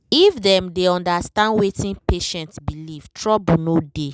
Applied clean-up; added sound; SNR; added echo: none; none; none; none.